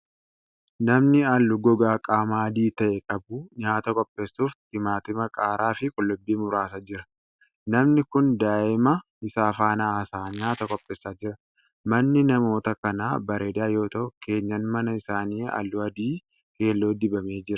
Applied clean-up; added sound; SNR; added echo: none; Squeak; 18 dB; none.